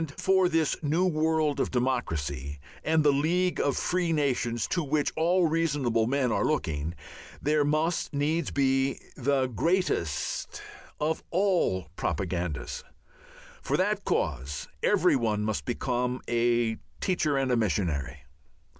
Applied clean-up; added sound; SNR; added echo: none; none; none; none.